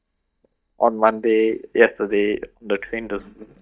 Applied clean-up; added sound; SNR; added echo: neural mask model DeepFilterNet 3.